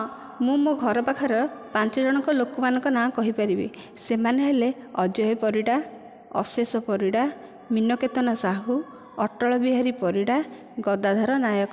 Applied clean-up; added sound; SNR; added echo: none; none; none; none.